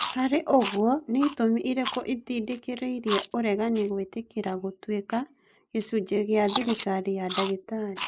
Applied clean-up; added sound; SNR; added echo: neural mask model Resemble Enhance denoiser.